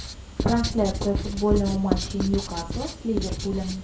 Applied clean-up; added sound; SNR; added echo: none; Writing; 3 dB; reverberation time 0.5 s.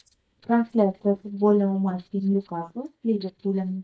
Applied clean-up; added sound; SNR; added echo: neural mask model DeepFilterNet 3.